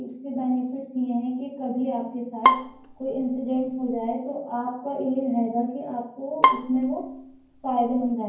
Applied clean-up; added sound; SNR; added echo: none; Bowed string instrument; -1 dB; reverberation time 0.9 s.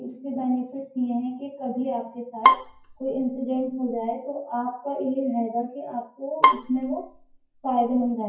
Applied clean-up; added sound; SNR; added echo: classical method WPE with log-MMSE.